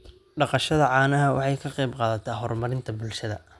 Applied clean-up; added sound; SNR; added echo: none; none; none; none.